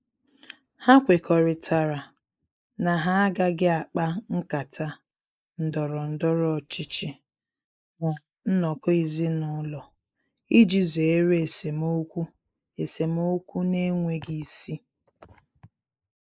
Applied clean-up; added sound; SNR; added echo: neural mask model Resemble Enhance denoiser.